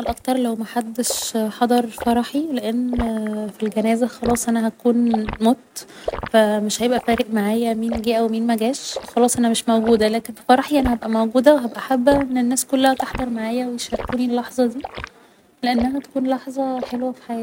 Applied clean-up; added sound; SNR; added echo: none; Liquid; 14 dB; none.